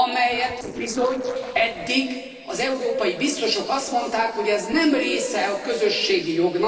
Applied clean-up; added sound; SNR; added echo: neural separator model SepFormer DNS4.